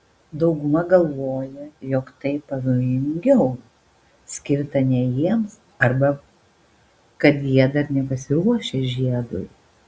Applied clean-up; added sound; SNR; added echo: none; none; none; none.